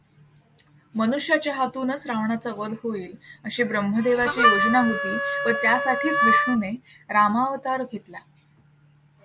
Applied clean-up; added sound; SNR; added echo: none; Harmonica; -2 dB; none.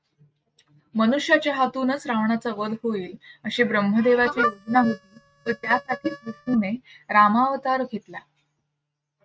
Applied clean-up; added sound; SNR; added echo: neural mask model RNNoise.